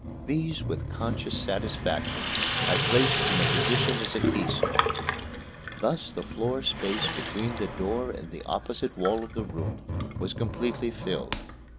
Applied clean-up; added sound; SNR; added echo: none; Sink (filling or washing) / Water tap, faucet; -2 dB; none.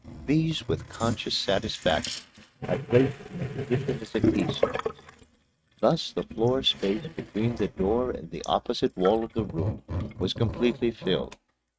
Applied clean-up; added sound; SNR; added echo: neural mask model RNNoise.